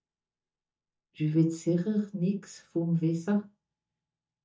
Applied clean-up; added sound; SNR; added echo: neural mask model DeepFilterNet 3.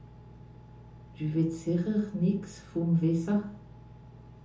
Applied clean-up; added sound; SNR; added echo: none; Engine; 18 dB; reverberation time 0.6 s.